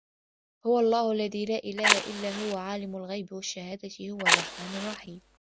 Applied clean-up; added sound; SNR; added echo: none; Fire; -2 dB; none.